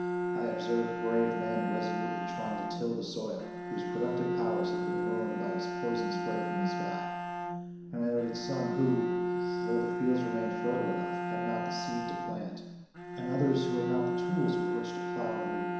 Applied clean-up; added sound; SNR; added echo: none; Bowed string instrument; 0 dB; reverberation time 1.0 s.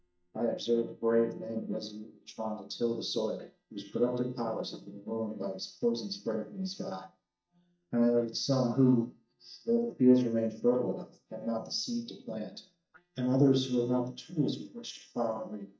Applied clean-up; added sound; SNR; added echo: neural mask model DeepFilterNet 3.